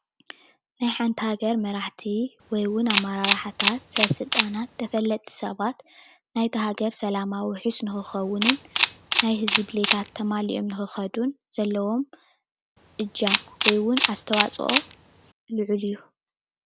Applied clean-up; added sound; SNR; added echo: none; Camera; 0 dB; none.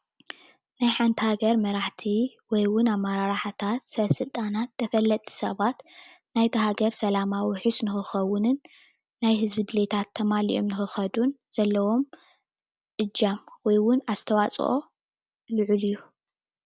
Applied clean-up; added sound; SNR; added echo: none; none; none; none.